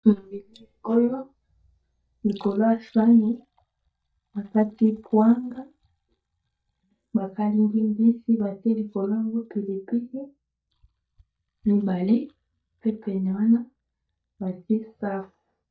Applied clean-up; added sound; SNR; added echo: neural mask model DeepFilterNet 3.